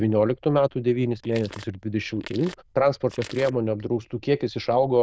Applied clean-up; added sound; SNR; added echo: neural diffusion model UNIVERSE++.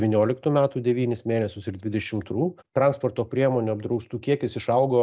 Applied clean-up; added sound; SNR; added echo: none; none; none; none.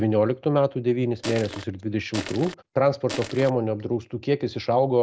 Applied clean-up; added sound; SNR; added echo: none; Crushing; 10 dB; none.